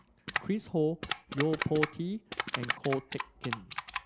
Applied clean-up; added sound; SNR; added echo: none; Typing; -1 dB; none.